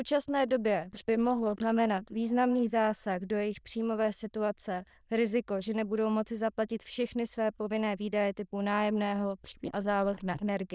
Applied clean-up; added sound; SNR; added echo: neural diffusion model UNIVERSE++.